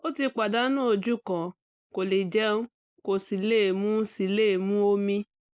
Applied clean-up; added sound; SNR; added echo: neural mask model Resemble Enhance denoiser.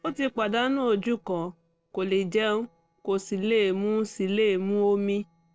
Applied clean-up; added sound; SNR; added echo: neural separator model SepFormer DNS4.